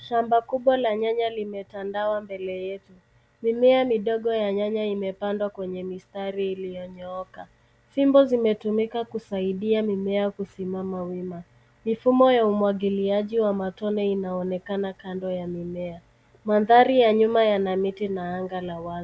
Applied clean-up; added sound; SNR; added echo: none; none; none; none.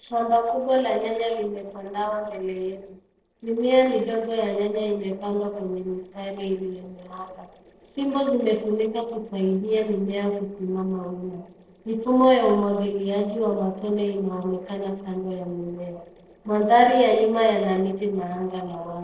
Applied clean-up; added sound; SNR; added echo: neural separator model SepFormer DNS4.